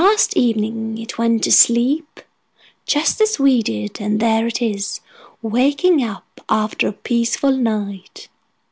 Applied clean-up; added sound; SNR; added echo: none; none; none; none.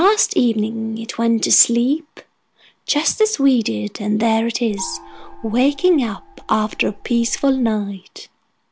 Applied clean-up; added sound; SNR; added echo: none; Gong; 17 dB; none.